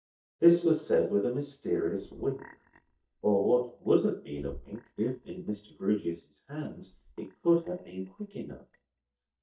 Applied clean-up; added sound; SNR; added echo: neural mask model DeepFilterNet 3.